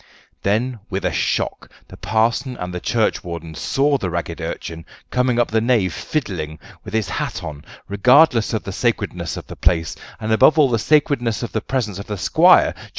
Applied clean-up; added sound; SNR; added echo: none; none; none; none.